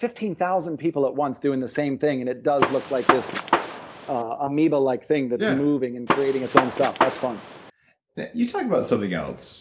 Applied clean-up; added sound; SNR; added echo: none; Gunshot, gunfire; 0 dB; none.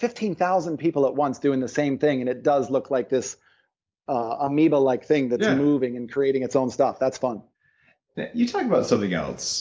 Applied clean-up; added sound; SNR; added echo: none; none; none; none.